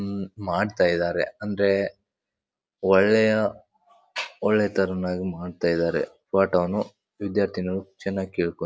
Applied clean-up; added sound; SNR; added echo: none; none; none; none.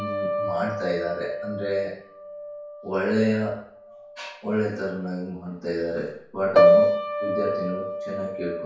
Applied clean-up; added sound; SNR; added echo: none; Piano; -3 dB; reverberation time 0.5 s.